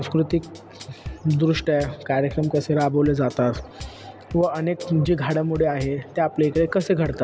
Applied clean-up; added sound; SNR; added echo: none; Bass drum / Drum kit; 17 dB; none.